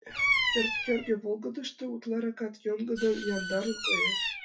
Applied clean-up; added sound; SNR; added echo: classical method WPE with log-MMSE.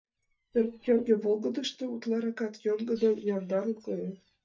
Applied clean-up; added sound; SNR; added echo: neural mask model DeepFilterNet 3.